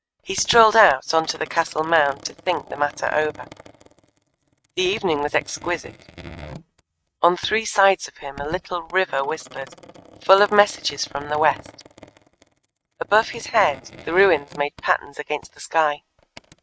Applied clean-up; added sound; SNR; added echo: neural mask model RNNoise.